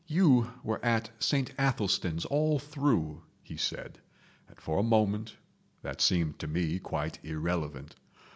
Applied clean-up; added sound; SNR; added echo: none; none; none; none.